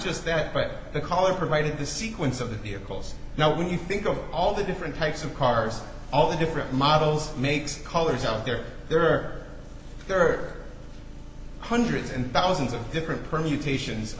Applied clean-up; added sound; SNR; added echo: none; none; none; none.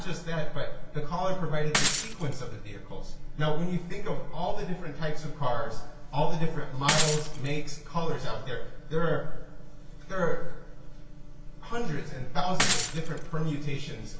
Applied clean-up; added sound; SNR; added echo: none; Shatter / Crushing; 6 dB; reverberation time 0.2 s.